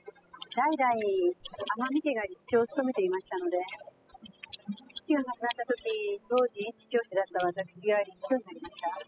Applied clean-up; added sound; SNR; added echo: classical method spectral subtraction.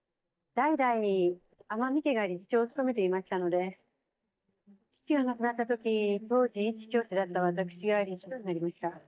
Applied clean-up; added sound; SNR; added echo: neural mask model DeepFilterNet 3.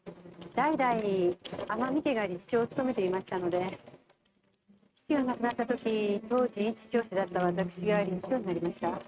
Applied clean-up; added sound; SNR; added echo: neural mask model RNNoise.